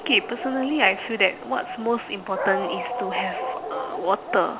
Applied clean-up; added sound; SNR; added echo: none; Dog; 7 dB; none.